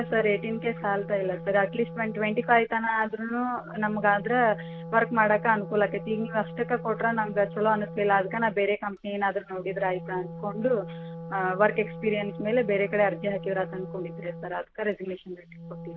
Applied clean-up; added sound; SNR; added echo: none; Wind instrument, woodwind instrument; 12 dB; none.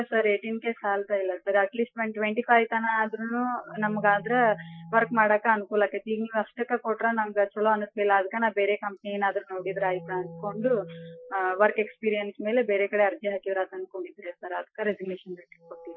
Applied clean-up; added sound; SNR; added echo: classical method Wiener filter.